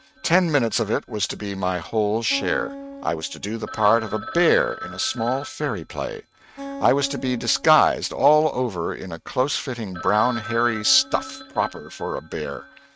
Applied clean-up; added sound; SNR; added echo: neural mask model RNNoise.